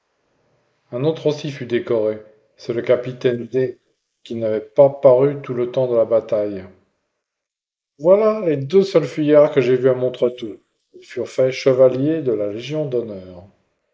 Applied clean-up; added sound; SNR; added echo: neural mask model Resemble Enhance denoiser.